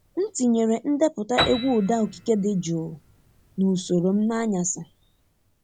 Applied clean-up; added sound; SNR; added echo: none; Piano; 12 dB; none.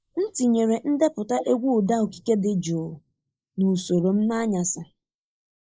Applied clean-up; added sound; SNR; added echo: neural mask model Resemble Enhance denoiser.